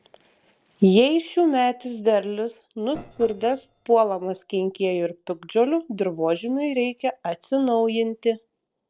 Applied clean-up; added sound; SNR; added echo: neural separator model SepFormer DNS4.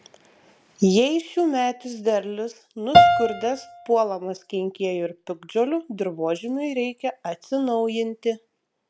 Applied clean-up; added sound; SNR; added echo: none; Piano; -3 dB; none.